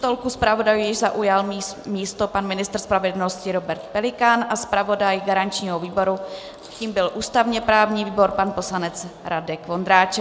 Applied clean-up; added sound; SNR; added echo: none; none; none; none.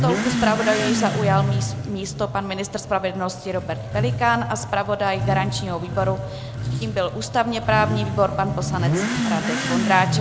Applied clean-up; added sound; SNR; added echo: none; Motorcycle / Accelerating, revving, vroom; 1 dB; none.